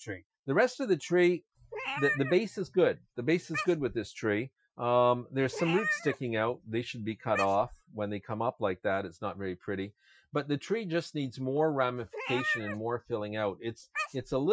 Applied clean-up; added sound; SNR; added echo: classical method Wiener filter.